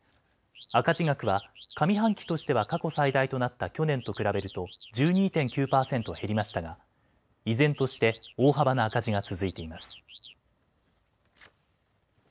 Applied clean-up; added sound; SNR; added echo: none; Alarm / Car; 15 dB; none.